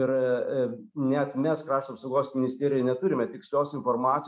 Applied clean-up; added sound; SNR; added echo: none; none; none; none.